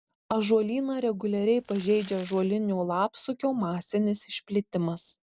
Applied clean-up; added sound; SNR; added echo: none; Crumpling, crinkling; 20 dB; none.